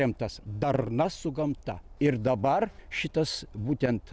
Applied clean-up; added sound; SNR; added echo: none; none; none; none.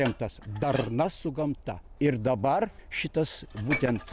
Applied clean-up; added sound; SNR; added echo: none; Dishes, pots, and pans; 13 dB; none.